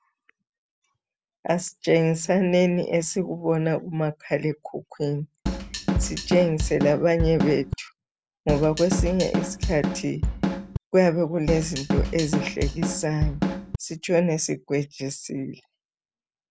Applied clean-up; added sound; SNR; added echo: none; Drum kit; 1 dB; none.